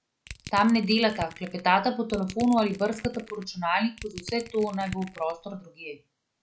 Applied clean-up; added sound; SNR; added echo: none; Crushing; 16 dB; none.